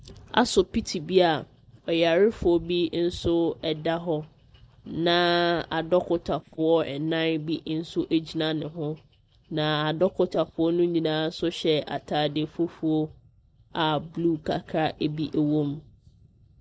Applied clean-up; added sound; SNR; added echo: none; none; none; none.